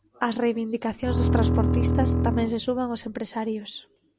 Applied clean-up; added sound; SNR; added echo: none; Bowed string instrument; -5 dB; none.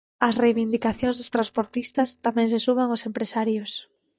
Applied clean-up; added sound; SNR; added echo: neural mask model DeepFilterNet 3.